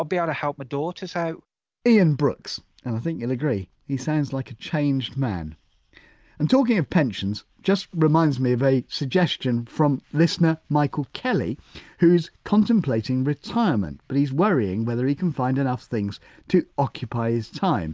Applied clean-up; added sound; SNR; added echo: none; none; none; none.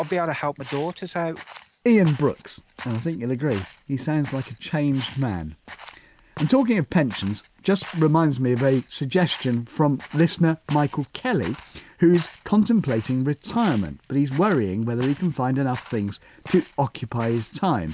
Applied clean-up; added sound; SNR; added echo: none; Walk, footsteps; 20 dB; none.